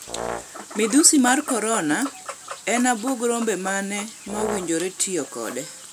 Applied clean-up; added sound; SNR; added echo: none; Brass instrument; 12 dB; none.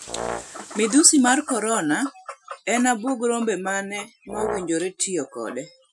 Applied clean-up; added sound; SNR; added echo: classical method Wiener filter.